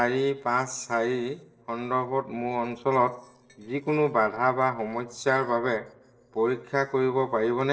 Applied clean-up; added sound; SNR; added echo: neural separator model SepFormer DNS4.